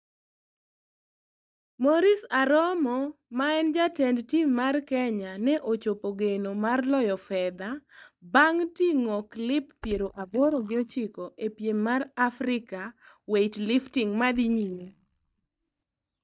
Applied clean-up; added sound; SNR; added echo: neural mask model DeepFilterNet 3.